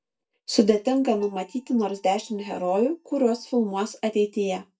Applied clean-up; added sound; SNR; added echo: neural mask model DeepFilterNet 3.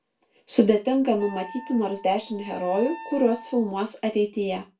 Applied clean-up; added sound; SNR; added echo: none; Wind instrument, woodwind instrument; 17 dB; reverberation time 0.2 s.